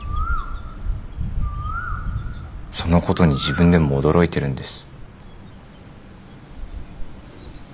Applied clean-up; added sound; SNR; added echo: none; Bird; 6 dB; none.